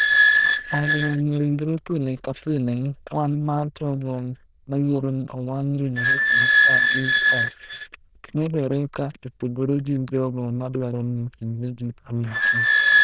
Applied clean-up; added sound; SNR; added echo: neural diffusion model UNIVERSE++.